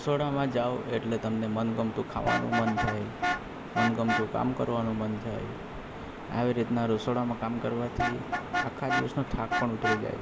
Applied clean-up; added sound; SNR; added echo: none; Vehicle horn, car horn, honking; 5 dB; none.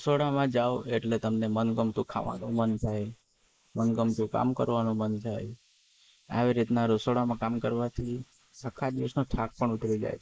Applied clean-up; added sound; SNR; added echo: neural mask model Resemble Enhance denoiser.